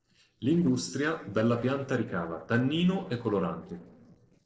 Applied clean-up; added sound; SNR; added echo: neural separator model SepFormer DNS4.